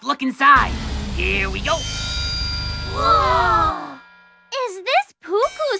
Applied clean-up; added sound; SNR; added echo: none; Engine; 6 dB; none.